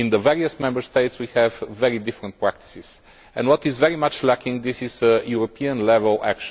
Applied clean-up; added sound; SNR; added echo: none; none; none; none.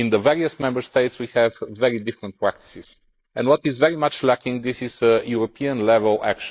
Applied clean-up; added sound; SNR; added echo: neural mask model Resemble Enhance denoiser.